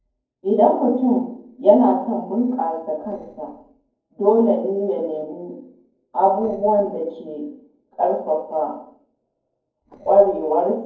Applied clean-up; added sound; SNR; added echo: neural separator model SepFormer DNS4.